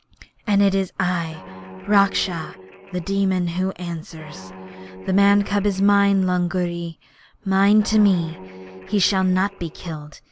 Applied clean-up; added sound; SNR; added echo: none; Guitar; 17 dB; none.